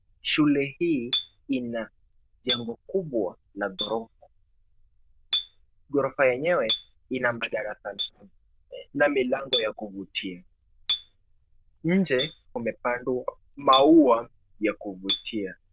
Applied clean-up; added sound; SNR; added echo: neural diffusion model UNIVERSE++.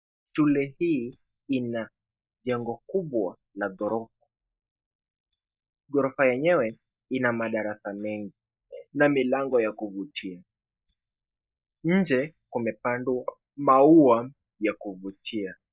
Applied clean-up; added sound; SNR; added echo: neural mask model DeepFilterNet 3.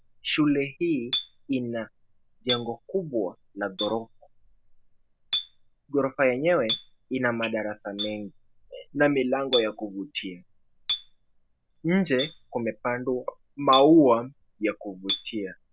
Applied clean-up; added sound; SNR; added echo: none; Chink, clink; 10 dB; none.